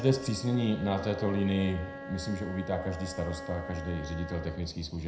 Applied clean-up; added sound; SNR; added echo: none; Wind instrument, woodwind instrument; 12 dB; reverberation time 0.5 s.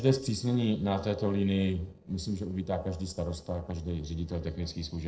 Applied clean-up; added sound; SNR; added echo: neural separator model SepFormer DNS4.